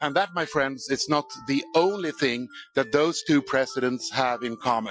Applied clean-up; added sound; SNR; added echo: classical method Wiener filter.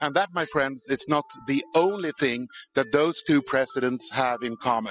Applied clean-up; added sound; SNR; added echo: classical method spectral subtraction.